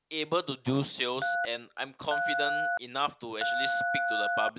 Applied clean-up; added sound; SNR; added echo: none; Telephone; -2 dB; none.